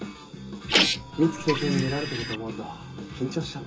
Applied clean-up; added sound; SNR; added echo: none; Printer; -3 dB; reverberation time 0.2 s.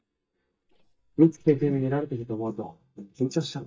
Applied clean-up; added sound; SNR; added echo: neural mask model DeepFilterNet 3.